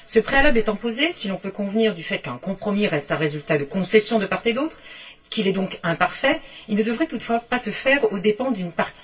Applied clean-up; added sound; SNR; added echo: none; none; none; reverberation time 0.2 s.